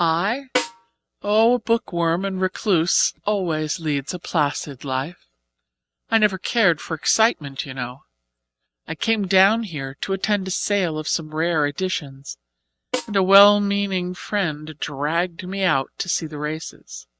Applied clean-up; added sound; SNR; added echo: neural mask model RNNoise.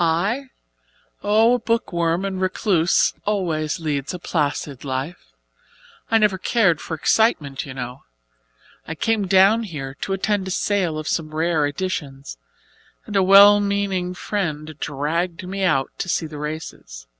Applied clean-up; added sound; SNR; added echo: none; none; none; none.